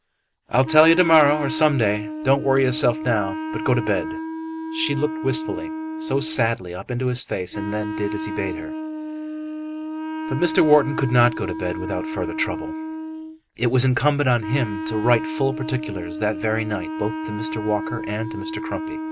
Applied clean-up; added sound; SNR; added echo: none; Wind instrument, woodwind instrument; 6 dB; none.